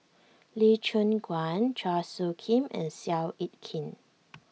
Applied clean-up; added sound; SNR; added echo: none; none; none; none.